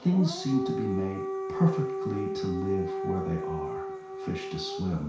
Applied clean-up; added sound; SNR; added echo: none; Siren / Dog; 4 dB; reverberation time 0.6 s.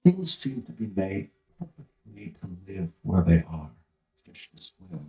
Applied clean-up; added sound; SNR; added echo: neural mask model DeepFilterNet 3.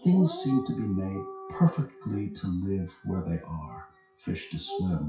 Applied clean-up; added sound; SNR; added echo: classical method WPE with log-MMSE.